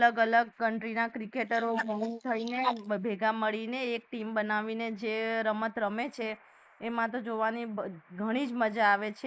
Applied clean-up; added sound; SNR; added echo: neural mask model Resemble Enhance denoiser.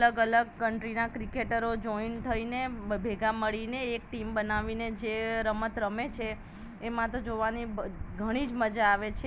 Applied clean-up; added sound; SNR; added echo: none; none; none; none.